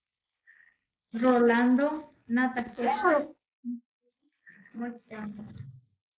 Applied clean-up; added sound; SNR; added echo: neural mask model Resemble Enhance denoiser.